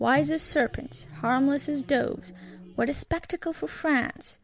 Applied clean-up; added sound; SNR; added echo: none; Microwave oven; 16 dB; none.